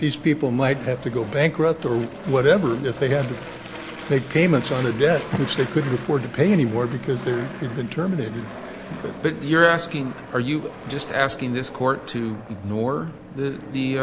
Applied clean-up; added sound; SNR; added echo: none; Aircraft; 14 dB; none.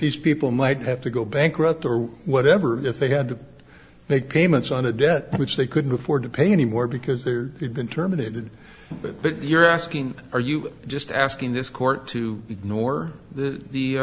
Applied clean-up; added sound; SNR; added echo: none; none; none; none.